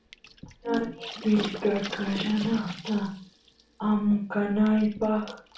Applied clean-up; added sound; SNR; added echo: none; Water / Splash, splatter; 15 dB; reverberation time 0.4 s.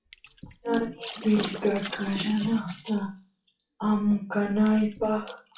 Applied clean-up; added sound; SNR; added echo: classical method WPE with log-MMSE.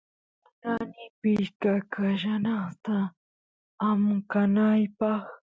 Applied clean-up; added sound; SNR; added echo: none; none; none; none.